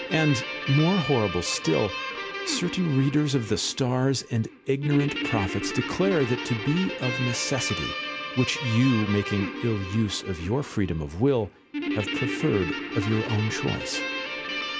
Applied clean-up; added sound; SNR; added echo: none; Guitar; 6 dB; none.